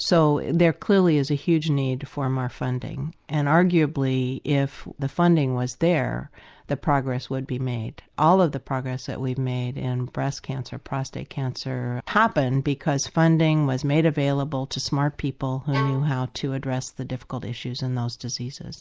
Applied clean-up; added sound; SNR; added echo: none; Bowed string instrument; 11 dB; none.